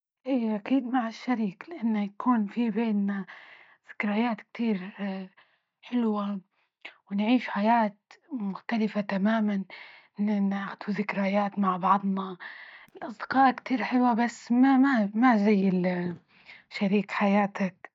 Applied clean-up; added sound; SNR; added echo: neural mask model DeepFilterNet 3.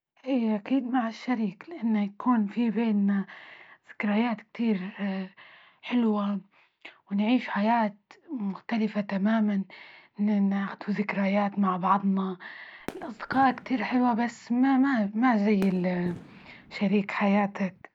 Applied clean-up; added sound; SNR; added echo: none; Fireworks; 19 dB; none.